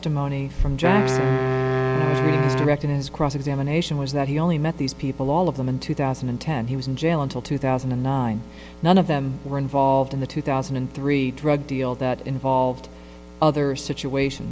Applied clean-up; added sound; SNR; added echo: none; Wind instrument, woodwind instrument; 1 dB; none.